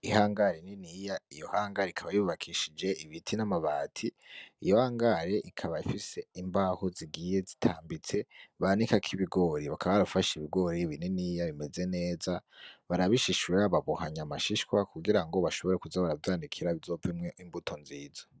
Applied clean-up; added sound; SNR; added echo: none; none; none; none.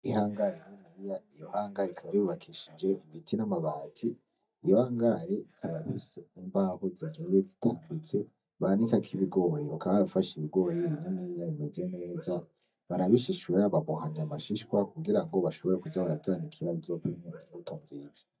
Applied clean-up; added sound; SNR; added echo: neural mask model DeepFilterNet 3.